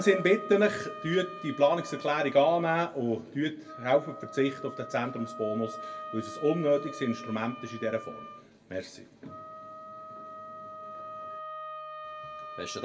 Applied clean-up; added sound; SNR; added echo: none; Wind instrument, woodwind instrument; 13 dB; reverberation time 0.1 s.